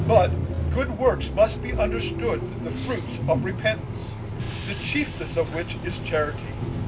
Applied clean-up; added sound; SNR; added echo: none; Bus / Engine; 2 dB; reverberation time 0.4 s.